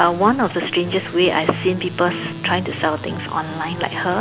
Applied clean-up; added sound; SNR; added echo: none; Acoustic guitar; 11 dB; none.